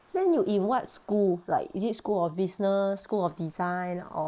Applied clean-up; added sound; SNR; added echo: neural mask model Resemble Enhance denoiser.